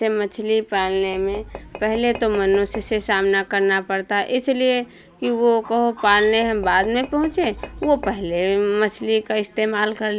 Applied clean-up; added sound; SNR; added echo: none; Tap / Glass; 16 dB; none.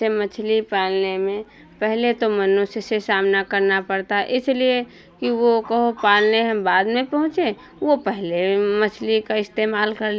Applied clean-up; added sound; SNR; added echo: none; none; none; none.